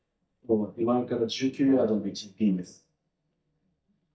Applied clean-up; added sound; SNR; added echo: neural mask model DeepFilterNet 3.